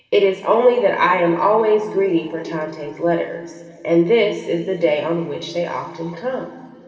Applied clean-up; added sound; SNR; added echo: none; none; none; reverberation time 2.7 s.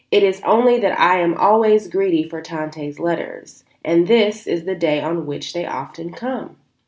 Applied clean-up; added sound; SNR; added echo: none; none; none; none.